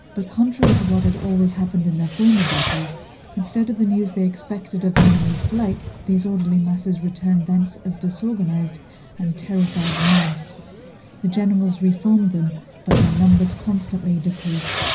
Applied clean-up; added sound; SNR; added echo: none; Fireworks; 5 dB; reverberation time 0.4 s.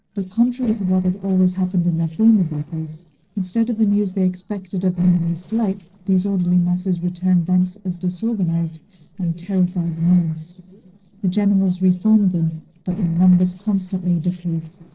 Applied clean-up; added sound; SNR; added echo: neural separator model SepFormer DNS4.